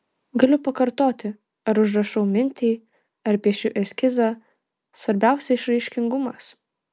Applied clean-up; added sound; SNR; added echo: none; none; none; none.